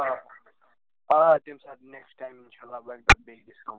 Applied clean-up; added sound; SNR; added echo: none; none; none; none.